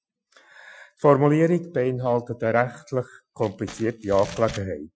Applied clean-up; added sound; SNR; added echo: classical method Wiener filter.